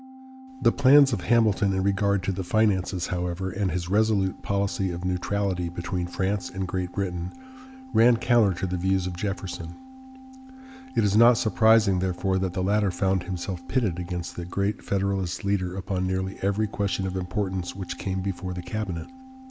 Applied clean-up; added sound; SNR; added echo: none; Organ; 20 dB; none.